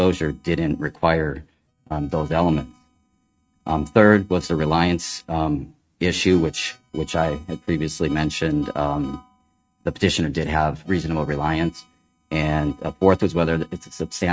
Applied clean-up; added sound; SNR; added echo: neural mask model RNNoise.